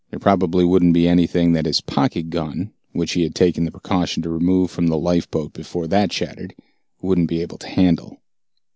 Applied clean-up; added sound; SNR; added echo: none; none; none; none.